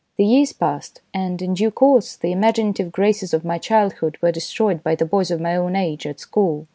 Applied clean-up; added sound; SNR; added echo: none; none; none; none.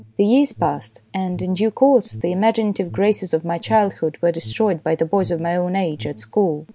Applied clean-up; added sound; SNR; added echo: none; Alarm; 19 dB; none.